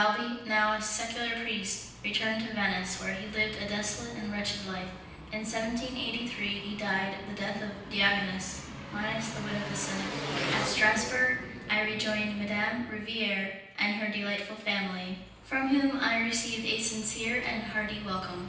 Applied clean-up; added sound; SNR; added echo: none; Engine; 10 dB; reverberation time 0.9 s.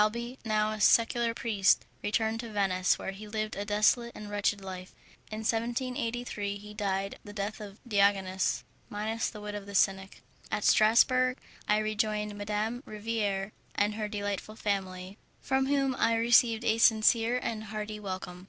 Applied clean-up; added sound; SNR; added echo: none; none; none; none.